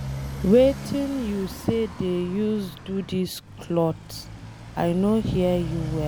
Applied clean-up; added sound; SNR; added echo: none; Motorcycle; 11 dB; none.